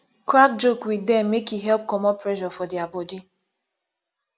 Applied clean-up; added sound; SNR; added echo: none; none; none; none.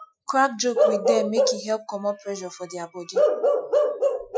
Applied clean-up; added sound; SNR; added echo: classical method Wiener filter.